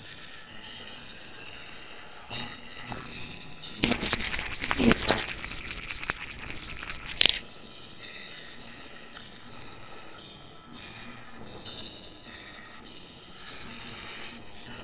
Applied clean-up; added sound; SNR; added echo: neural separator model SepFormer WHAMR!.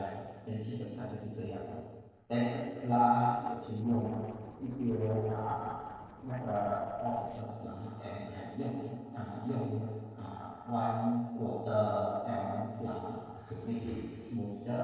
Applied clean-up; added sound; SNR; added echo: neural separator model SepFormer DNS4.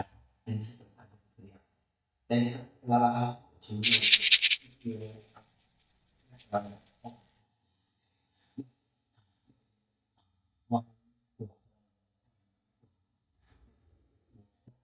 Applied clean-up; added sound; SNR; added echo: neural mask model DeepFilterNet 3.